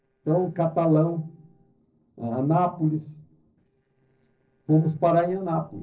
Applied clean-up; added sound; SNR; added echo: neural separator model SepFormer DNS4.